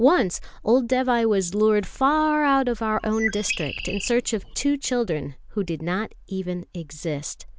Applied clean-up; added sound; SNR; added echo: none; Bird; 9 dB; none.